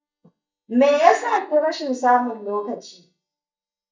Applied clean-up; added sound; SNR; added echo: neural mask model DeepFilterNet 3.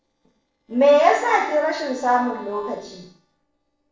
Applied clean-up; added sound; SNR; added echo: neural separator model SepFormer DNS4.